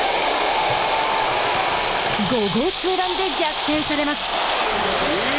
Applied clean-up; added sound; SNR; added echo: none; Water tap, faucet; 1 dB; none.